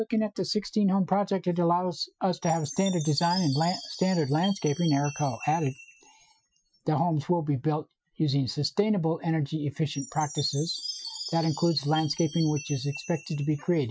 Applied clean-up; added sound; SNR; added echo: classical method Wiener filter.